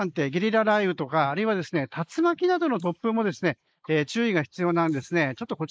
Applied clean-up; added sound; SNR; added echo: neural mask model Resemble Enhance denoiser.